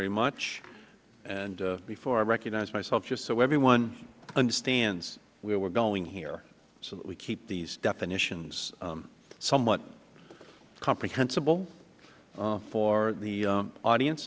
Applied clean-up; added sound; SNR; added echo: none; none; none; none.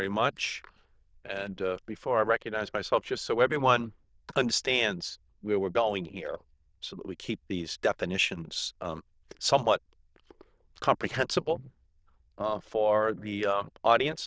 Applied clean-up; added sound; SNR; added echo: neural diffusion model UNIVERSE++.